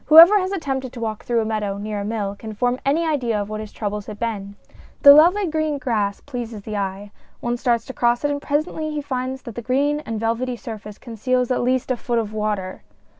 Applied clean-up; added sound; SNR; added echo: none; none; none; none.